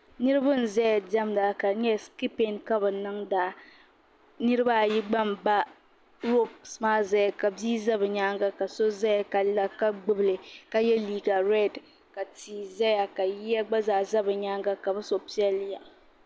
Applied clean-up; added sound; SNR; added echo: none; none; none; none.